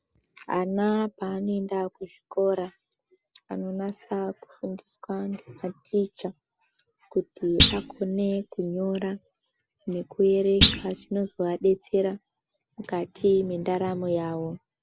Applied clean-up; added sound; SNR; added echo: none; Thump, thud; -2 dB; none.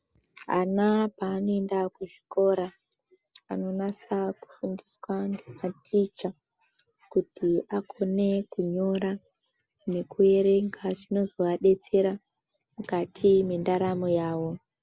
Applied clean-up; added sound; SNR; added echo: none; none; none; none.